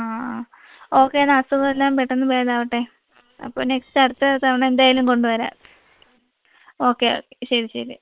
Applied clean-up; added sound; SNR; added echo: neural separator model SepFormer WHAM!.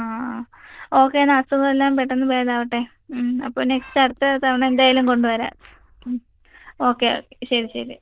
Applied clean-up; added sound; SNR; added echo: neural diffusion model UNIVERSE++.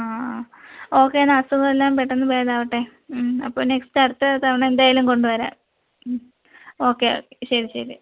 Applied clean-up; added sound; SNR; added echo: none; none; none; none.